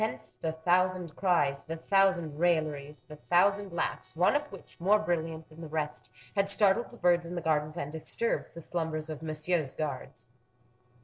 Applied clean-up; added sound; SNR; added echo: neural separator model SepFormer DNS4.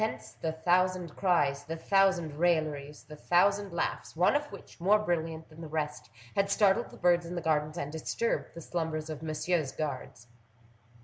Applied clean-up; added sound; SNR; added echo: none; none; none; none.